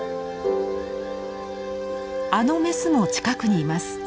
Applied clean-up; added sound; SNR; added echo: none; none; none; none.